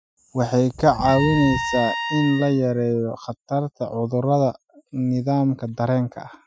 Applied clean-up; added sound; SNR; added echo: classical method Wiener filter.